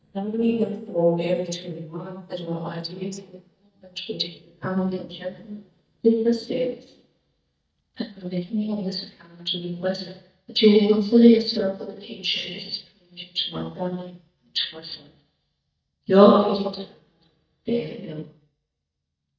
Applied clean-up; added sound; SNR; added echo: neural mask model DeepFilterNet 3.